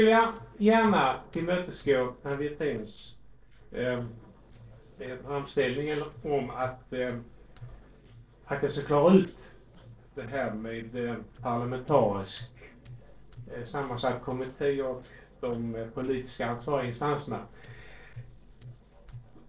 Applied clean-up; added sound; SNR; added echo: neural separator model SepFormer DNS4.